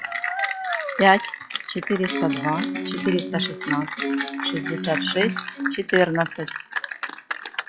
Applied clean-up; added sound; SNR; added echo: classical method log-MMSE.